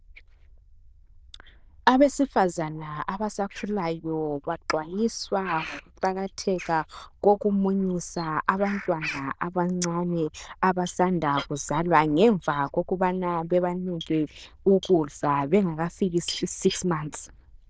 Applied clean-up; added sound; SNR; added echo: neural diffusion model UNIVERSE++.